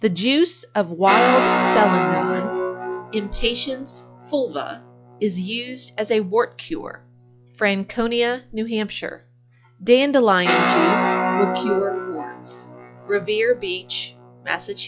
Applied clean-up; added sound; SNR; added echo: classical method log-MMSE.